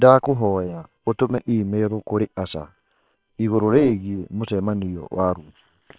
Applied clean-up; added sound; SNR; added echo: neural separator model SepFormer WHAM!.